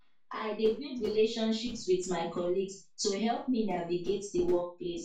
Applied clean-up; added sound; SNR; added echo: none; none; none; reverberation time 0.3 s.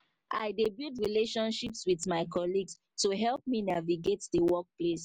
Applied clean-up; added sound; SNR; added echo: none; none; none; none.